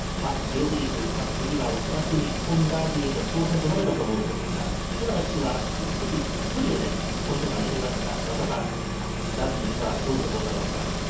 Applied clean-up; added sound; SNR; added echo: none; Engine; -1 dB; reverberation time 0.6 s.